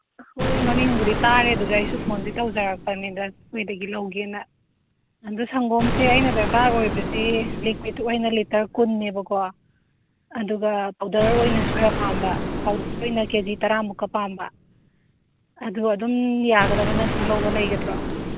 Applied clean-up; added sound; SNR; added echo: none; Explosion; 4 dB; none.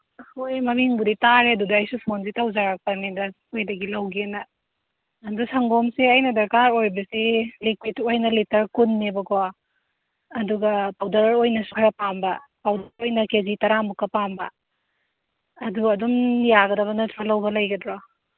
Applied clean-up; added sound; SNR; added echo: none; none; none; none.